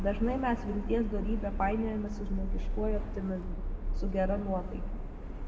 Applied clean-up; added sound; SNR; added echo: none; Subway, metro, underground; 0 dB; reverberation time 1.4 s.